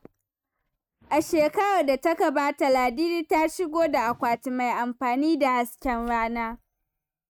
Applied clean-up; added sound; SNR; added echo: neural mask model RNNoise.